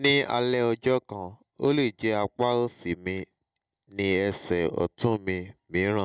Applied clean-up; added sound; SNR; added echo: none; none; none; none.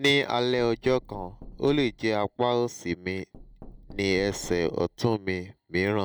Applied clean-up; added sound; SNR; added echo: none; Knock; 20 dB; none.